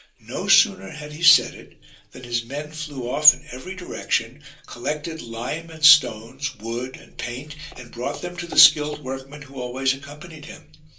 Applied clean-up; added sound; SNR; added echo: none; Walk, footsteps; 19 dB; reverberation time 0.3 s.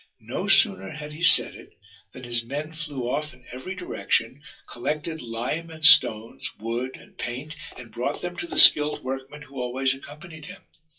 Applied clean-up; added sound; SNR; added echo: classical method WPE with log-MMSE.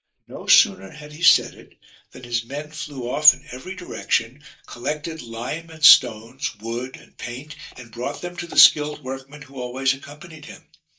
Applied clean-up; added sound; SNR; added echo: neural mask model DeepFilterNet 3.